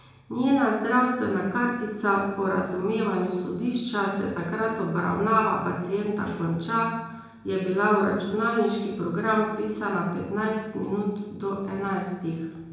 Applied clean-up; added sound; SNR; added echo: none; none; none; reverberation time 0.9 s.